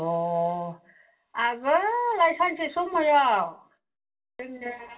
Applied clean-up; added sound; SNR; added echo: none; none; none; reverberation time 0.2 s.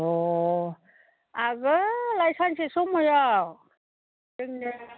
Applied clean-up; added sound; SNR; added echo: none; none; none; none.